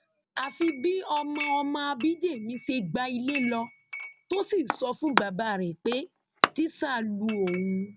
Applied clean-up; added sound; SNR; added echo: none; Chink, clink; 7 dB; none.